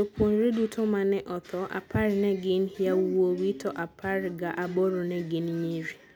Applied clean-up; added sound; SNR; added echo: none; none; none; none.